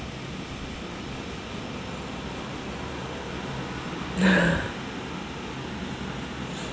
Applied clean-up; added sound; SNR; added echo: none; Domestic sounds, home sounds; 15 dB; none.